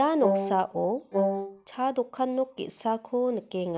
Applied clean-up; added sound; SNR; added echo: none; Wind instrument, woodwind instrument; 0 dB; none.